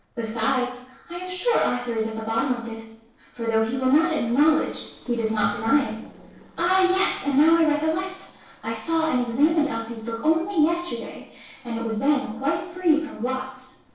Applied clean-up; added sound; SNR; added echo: neural separator model SepFormer DNS4.